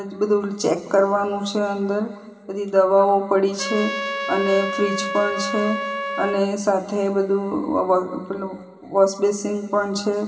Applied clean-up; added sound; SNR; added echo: none; Trumpet; 6 dB; reverberation time 2.1 s.